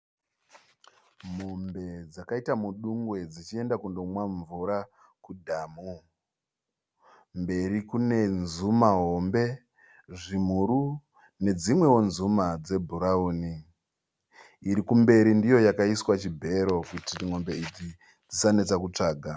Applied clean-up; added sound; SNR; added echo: none; none; none; none.